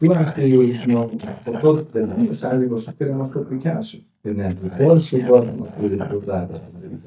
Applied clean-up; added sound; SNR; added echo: neural mask model DeepFilterNet 3.